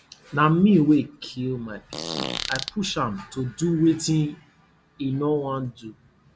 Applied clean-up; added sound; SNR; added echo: none; Fart; 8 dB; none.